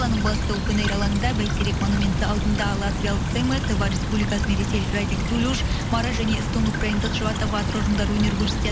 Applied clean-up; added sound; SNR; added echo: none; Stream / Trickle, dribble; -2 dB; none.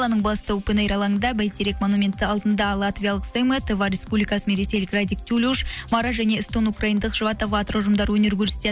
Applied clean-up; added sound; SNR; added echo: none; none; none; none.